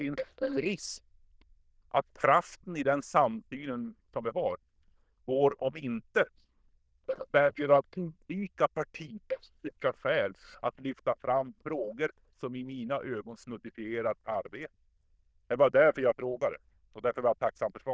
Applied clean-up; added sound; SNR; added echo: neural diffusion model UNIVERSE++.